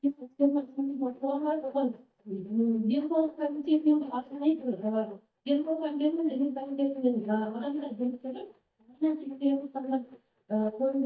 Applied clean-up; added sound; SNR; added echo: neural mask model DeepFilterNet 3.